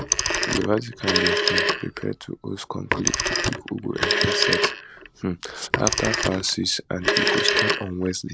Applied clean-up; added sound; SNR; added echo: none; Telephone; -3 dB; none.